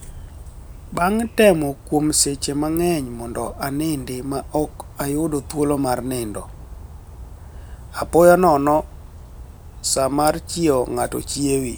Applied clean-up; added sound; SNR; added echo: none; Bird vocalization, bird call, bird song; 16 dB; none.